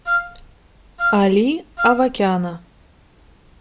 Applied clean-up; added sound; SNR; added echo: none; Wind instrument, woodwind instrument; 3 dB; none.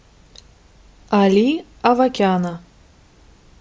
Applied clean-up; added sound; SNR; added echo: none; none; none; none.